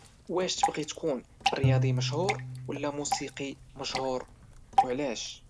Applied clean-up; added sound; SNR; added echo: none; Bowed string instrument + Drip / Water; -2 dB; none.